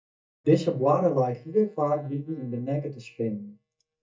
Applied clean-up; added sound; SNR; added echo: neural mask model DeepFilterNet 3.